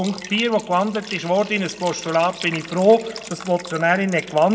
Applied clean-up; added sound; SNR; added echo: none; Liquid; 17 dB; reverberation time 1.2 s.